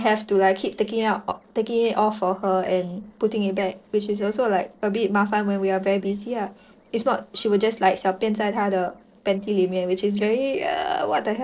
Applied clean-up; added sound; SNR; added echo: neural separator model SepFormer DNS4.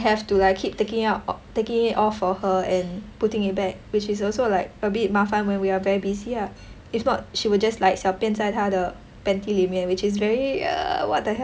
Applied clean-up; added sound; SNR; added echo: none; none; none; none.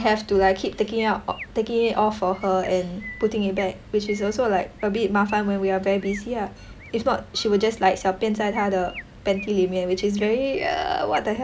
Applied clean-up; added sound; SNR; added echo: none; Chirp, tweet; 20 dB; none.